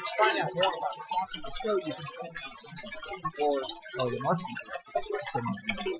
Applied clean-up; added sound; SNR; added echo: classical method Wiener filter.